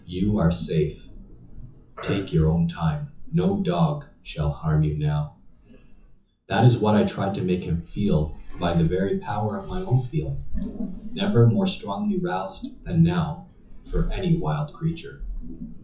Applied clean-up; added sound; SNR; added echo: classical method WPE with log-MMSE.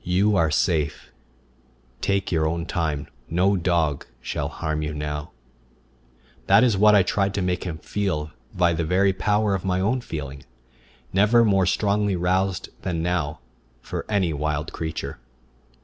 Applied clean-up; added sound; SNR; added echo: none; none; none; none.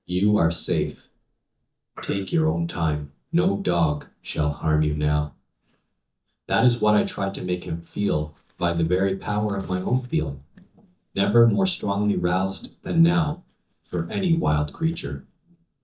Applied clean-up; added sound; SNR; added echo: neural mask model DeepFilterNet 3.